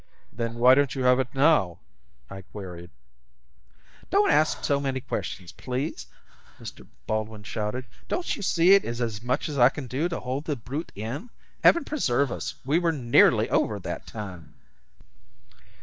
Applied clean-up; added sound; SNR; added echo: neural mask model DeepFilterNet 3.